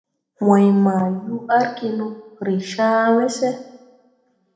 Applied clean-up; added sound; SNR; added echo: none; none; none; reverberation time 0.8 s.